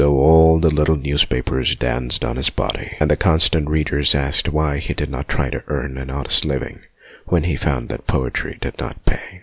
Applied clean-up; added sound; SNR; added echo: none; none; none; none.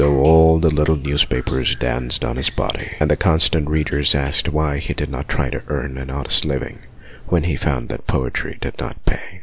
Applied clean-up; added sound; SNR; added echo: none; Drip; 13 dB; none.